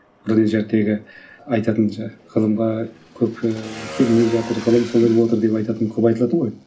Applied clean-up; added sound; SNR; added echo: none; Motorcycle / Engine; 19 dB; reverberation time 0.4 s.